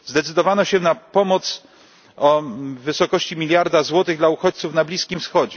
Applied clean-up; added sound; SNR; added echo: none; none; none; none.